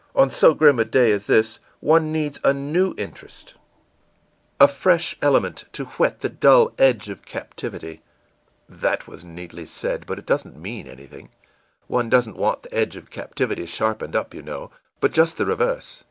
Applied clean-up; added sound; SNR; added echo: none; none; none; none.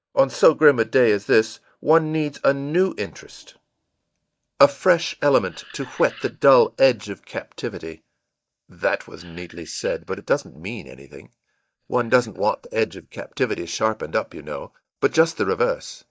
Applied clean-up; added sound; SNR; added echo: neural mask model DeepFilterNet 3.